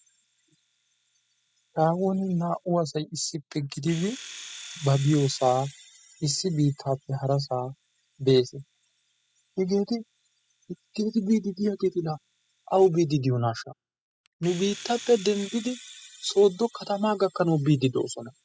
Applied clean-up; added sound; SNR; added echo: classical method spectral subtraction.